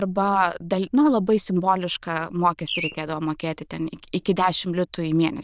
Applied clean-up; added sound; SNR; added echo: neural diffusion model UNIVERSE++.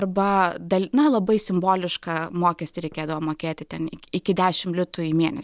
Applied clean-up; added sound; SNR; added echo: none; none; none; none.